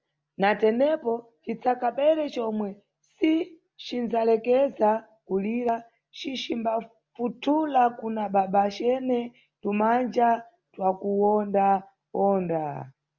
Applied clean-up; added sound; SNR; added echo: none; none; none; none.